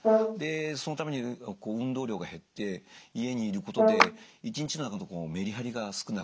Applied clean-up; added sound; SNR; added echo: none; Clapping + Brass instrument; -4 dB; none.